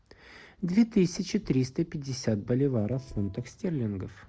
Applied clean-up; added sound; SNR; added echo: neural separator model SepFormer DNS4.